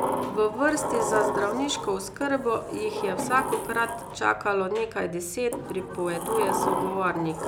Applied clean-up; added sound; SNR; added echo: none; Sliding door; 4 dB; none.